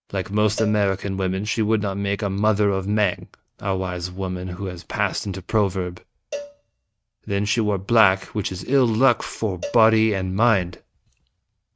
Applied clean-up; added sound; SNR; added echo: neural mask model RNNoise.